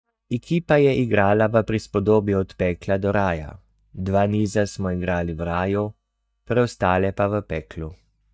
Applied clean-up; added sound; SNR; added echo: neural mask model DeepFilterNet 3.